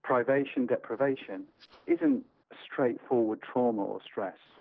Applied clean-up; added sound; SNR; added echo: neural separator model SepFormer DNS4.